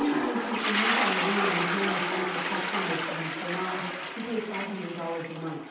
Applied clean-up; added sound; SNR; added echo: none; Toilet flush; -2 dB; reverberation time 0.8 s.